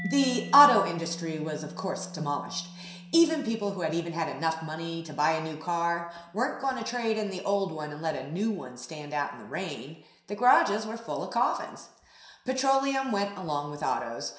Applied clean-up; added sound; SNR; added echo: none; Mallet percussion; 18 dB; reverberation time 0.7 s.